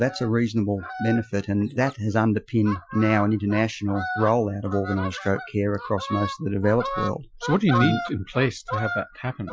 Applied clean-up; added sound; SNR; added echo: classical method Wiener filter.